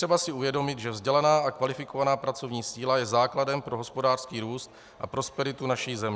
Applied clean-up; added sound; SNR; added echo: none; none; none; none.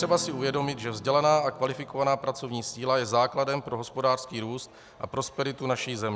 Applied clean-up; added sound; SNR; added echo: none; Acoustic guitar / Strum; 20 dB; none.